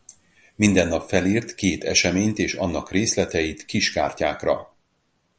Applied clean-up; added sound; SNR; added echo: none; none; none; none.